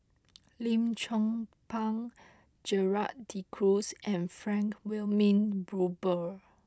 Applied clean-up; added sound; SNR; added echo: none; none; none; none.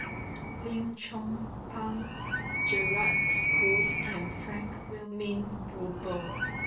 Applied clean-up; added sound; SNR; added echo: none; Animal; -5 dB; reverberation time 0.3 s.